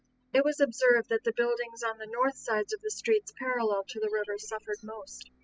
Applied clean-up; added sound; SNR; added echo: classical method spectral subtraction.